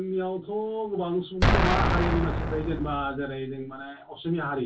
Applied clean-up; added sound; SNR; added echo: none; Explosion; -3 dB; reverberation time 0.1 s.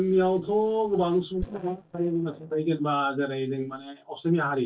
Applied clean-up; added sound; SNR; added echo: neural mask model DeepFilterNet 3.